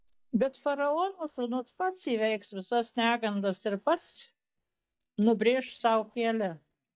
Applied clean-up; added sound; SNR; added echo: neural mask model DeepFilterNet 3.